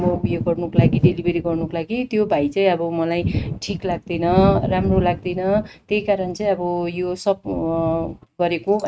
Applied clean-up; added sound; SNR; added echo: neural mask model RNNoise.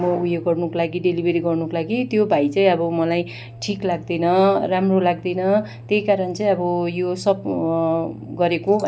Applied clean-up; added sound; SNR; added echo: none; none; none; none.